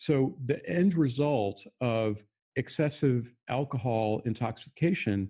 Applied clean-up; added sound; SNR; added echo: none; none; none; none.